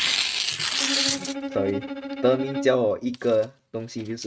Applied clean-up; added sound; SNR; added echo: neural mask model RNNoise.